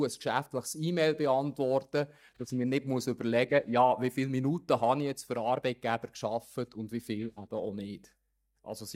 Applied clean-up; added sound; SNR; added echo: neural mask model DeepFilterNet 3.